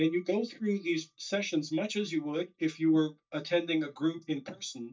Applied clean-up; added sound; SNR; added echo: neural mask model DeepFilterNet 3.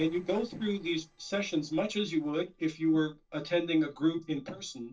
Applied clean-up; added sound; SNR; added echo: neural separator model SepFormer DNS4.